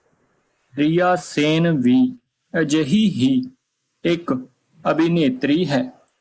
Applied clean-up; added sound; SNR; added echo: neural mask model Resemble Enhance denoiser.